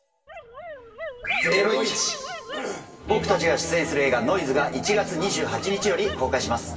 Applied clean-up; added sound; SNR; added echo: none; Dog; 13 dB; reverberation time 1.6 s.